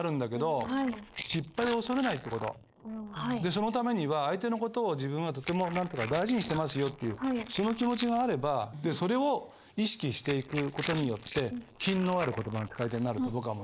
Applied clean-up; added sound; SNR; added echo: neural mask model Resemble Enhance denoiser.